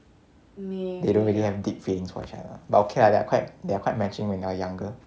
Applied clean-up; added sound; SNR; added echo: none; none; none; none.